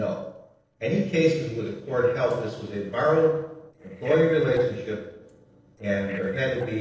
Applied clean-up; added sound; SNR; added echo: neural separator model SepFormer DNS4.